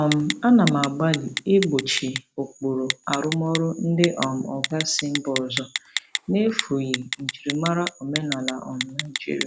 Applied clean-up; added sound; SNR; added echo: none; Telephone; 8 dB; none.